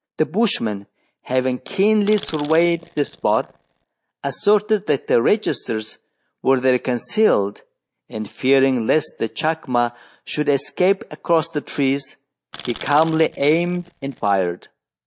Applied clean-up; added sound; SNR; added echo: neural mask model DeepFilterNet 3.